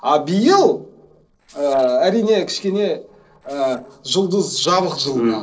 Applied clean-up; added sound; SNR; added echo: neural separator model SepFormer DNS4.